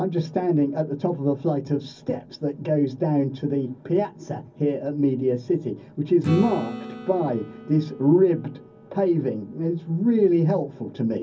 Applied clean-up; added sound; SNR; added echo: none; Acoustic guitar / Strum; 18 dB; reverberation time 0.4 s.